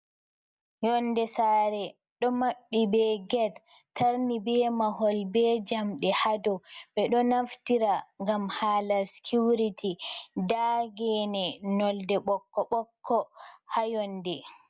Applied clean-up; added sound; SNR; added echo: none; none; none; none.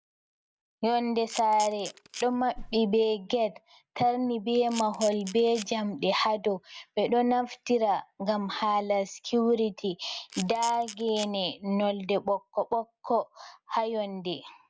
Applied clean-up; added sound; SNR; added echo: none; Whoosh, swoosh, swish + Camera; 14 dB; none.